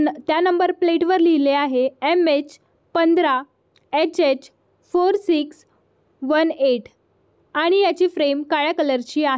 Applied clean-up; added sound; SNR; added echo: none; none; none; none.